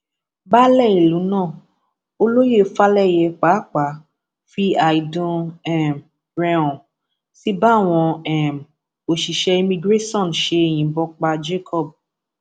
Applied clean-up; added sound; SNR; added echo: none; none; none; none.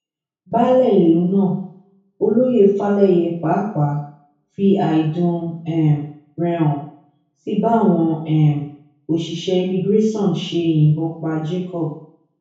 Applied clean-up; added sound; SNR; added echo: none; none; none; reverberation time 0.6 s.